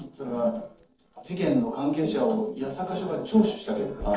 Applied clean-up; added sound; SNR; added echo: neural separator model SepFormer DNS4.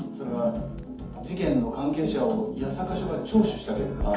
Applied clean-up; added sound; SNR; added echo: none; Crackle; 14 dB; reverberation time 0.6 s.